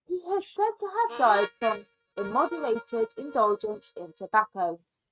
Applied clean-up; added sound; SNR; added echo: neural mask model RNNoise.